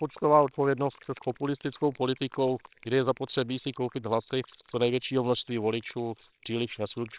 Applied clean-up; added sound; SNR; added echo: neural separator model SepFormer WHAMR!.